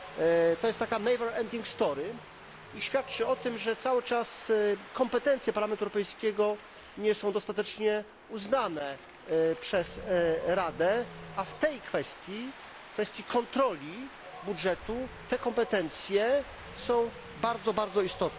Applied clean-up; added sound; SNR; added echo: none; Wind; 16 dB; none.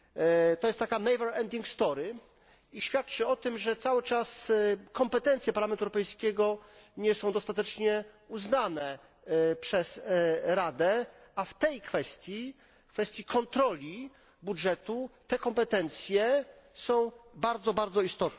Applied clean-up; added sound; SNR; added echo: none; none; none; none.